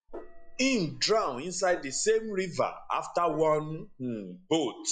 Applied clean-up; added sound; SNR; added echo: classical method log-MMSE.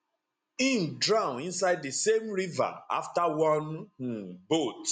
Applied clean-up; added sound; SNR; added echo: none; none; none; none.